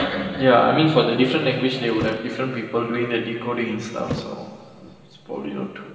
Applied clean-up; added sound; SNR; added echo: none; Thump, thud; 14 dB; reverberation time 2.4 s.